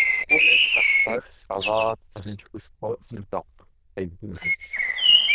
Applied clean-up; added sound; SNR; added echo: neural diffusion model UNIVERSE++.